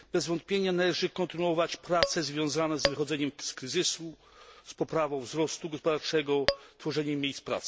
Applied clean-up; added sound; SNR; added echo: none; Tap / Glass; 1 dB; none.